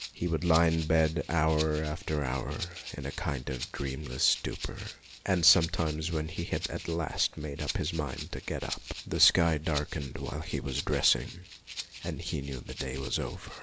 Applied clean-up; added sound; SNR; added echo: none; Rattle (instrument); 13 dB; none.